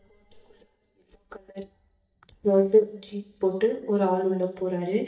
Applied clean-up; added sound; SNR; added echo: neural mask model DeepFilterNet 3.